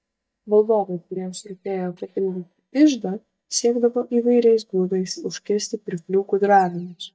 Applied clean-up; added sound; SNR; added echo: neural mask model DeepFilterNet 3.